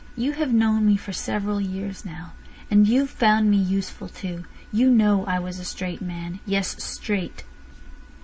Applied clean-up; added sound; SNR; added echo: none; none; none; none.